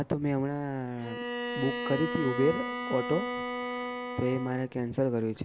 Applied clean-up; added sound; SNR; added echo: none; Bowed string instrument; 5 dB; none.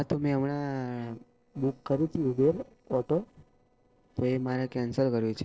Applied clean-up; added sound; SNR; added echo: neural separator model SepFormer DNS4.